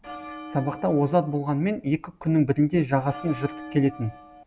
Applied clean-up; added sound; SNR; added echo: none; Bell; 15 dB; none.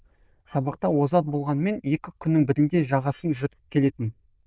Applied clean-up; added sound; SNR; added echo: neural diffusion model UNIVERSE++.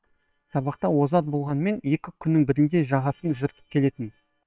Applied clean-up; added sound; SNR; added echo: neural separator model SepFormer WHAM!.